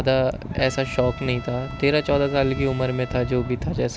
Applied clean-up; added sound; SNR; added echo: none; Trumpet; 18 dB; none.